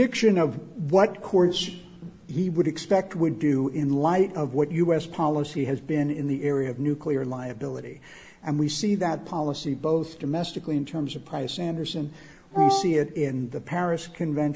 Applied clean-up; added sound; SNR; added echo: none; Wind instrument, woodwind instrument; -1 dB; none.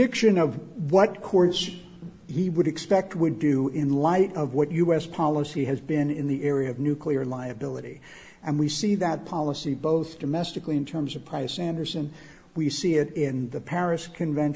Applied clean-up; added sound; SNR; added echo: none; none; none; none.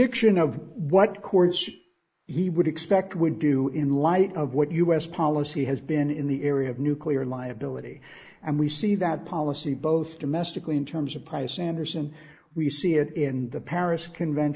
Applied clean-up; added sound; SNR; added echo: neural mask model Resemble Enhance denoiser.